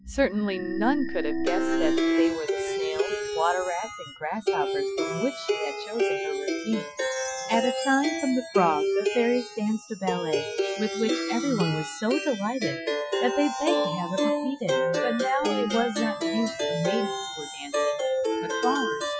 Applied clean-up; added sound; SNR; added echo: classical method Wiener filter.